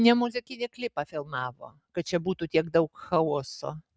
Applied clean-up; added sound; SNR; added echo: none; none; none; none.